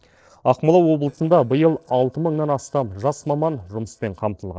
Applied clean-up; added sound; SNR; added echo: neural separator model SepFormer DNS4.